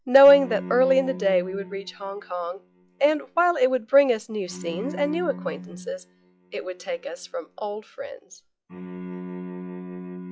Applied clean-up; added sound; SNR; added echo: classical method log-MMSE.